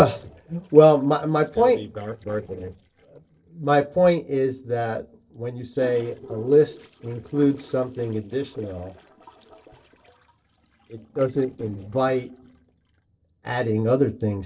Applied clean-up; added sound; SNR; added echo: neural separator model SepFormer DNS4.